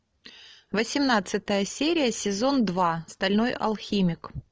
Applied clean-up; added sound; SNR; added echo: none; none; none; none.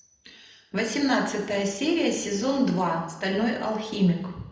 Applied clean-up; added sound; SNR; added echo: none; none; none; reverberation time 0.8 s.